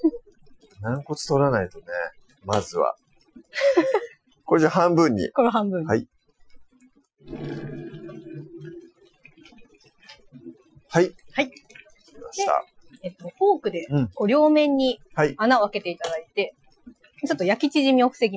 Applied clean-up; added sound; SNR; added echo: classical method Wiener filter.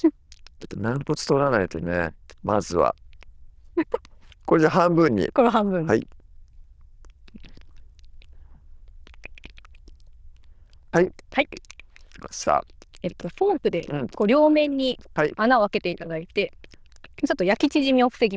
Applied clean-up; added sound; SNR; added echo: neural diffusion model UNIVERSE++.